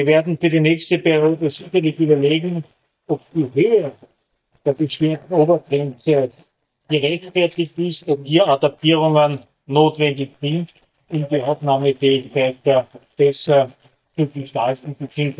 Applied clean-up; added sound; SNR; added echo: neural mask model DeepFilterNet 3.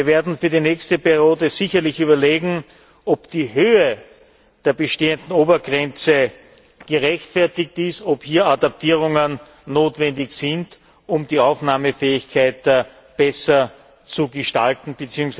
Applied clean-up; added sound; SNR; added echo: none; none; none; none.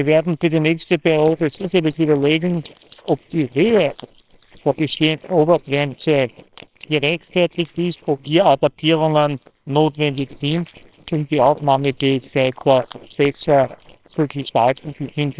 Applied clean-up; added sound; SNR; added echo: neural separator model SepFormer WHAMR!.